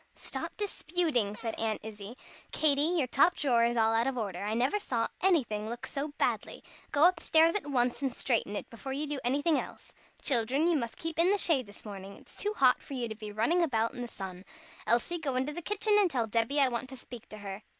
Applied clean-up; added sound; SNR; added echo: none; Cupboard open or close / Door; 20 dB; none.